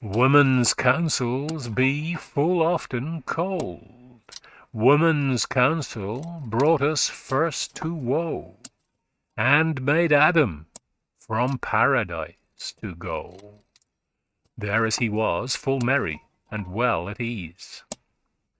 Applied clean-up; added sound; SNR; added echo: neural mask model RNNoise.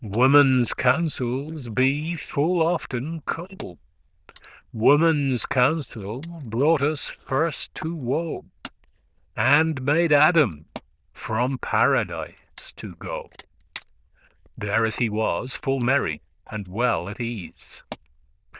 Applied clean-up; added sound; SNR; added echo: neural diffusion model UNIVERSE++.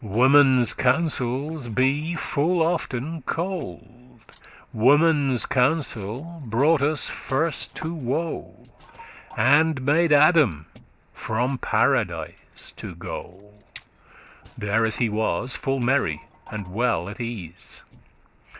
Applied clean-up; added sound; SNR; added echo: neural separator model SepFormer DNS4.